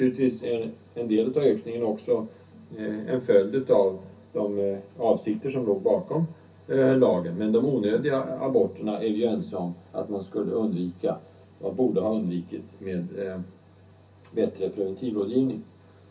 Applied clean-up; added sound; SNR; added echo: none; none; none; reverberation time 0.3 s.